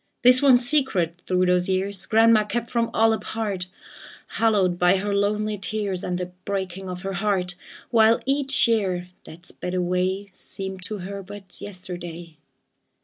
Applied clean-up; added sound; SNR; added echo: none; none; none; none.